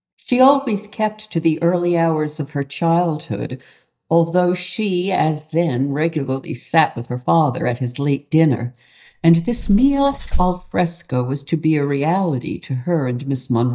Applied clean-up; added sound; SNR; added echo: neural mask model DeepFilterNet 3.